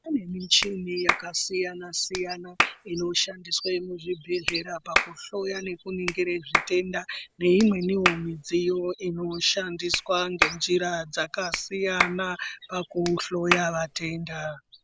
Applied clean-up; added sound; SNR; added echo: none; Clapping; 5 dB; none.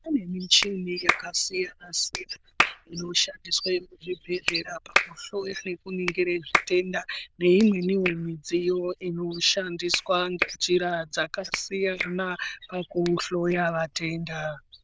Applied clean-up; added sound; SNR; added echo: neural diffusion model UNIVERSE++.